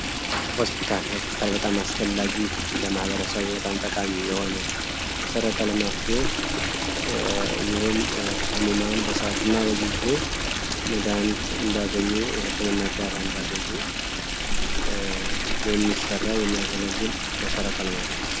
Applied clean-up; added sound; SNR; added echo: none; Stream; -2 dB; none.